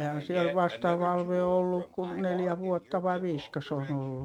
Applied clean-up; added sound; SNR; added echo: neural mask model RNNoise.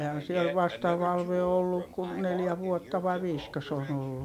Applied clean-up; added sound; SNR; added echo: none; Fart; 13 dB; none.